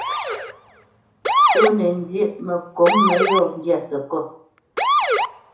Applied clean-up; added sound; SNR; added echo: none; Motor vehicle (road) / Siren; -1 dB; reverberation time 0.6 s.